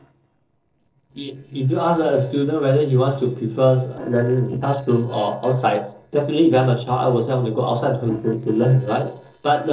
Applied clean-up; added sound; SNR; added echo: neural separator model SepFormer DNS4.